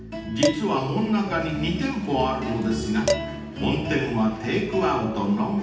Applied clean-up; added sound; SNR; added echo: none; Dishes, pots, and pans; 9 dB; reverberation time 0.8 s.